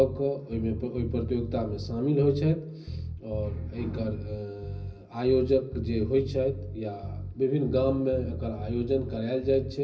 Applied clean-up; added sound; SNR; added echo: none; Bass guitar; 8 dB; reverberation time 0.4 s.